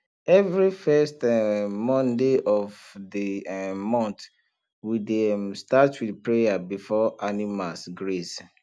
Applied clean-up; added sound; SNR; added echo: none; none; none; none.